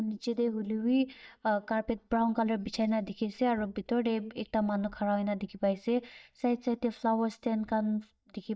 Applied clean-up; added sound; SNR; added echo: neural mask model DeepFilterNet 3.